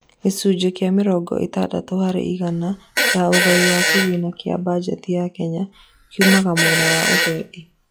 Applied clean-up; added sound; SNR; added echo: classical method log-MMSE.